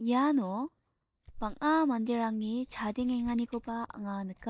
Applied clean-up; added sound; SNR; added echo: neural mask model DeepFilterNet 3.